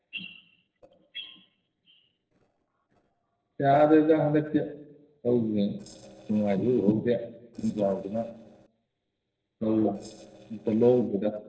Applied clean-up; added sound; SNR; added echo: neural separator model SepFormer DNS4.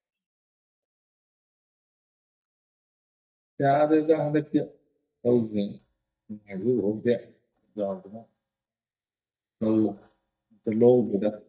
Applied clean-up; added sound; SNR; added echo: neural mask model DeepFilterNet 3.